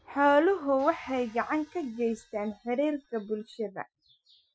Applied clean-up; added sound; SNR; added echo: classical method Wiener filter.